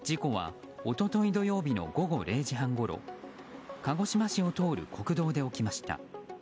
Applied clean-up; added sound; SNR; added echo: none; none; none; none.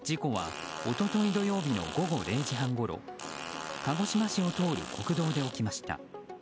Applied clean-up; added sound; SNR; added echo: none; Fart; 9 dB; none.